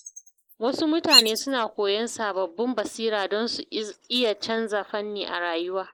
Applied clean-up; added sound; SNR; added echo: neural mask model Resemble Enhance denoiser.